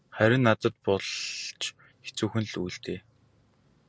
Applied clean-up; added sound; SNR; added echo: none; none; none; none.